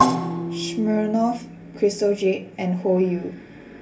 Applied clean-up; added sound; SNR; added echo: none; Percussion; 4 dB; reverberation time 0.3 s.